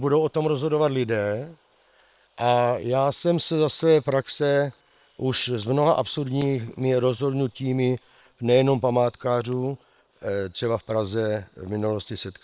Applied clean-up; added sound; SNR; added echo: neural separator model SepFormer WHAM!.